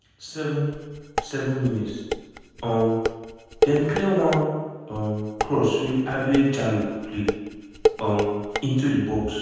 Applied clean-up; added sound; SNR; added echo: none; Dishes, pots, and pans; 5 dB; reverberation time 1.2 s.